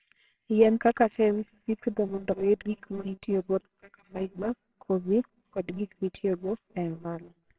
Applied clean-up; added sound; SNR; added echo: neural separator model SepFormer WHAMR!.